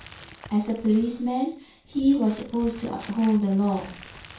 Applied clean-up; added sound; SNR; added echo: none; Crumpling, crinkling; 20 dB; reverberation time 0.3 s.